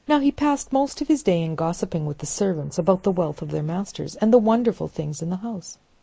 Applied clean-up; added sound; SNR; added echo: neural mask model Resemble Enhance denoiser.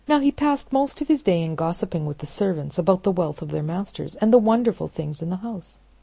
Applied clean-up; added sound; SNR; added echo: none; none; none; none.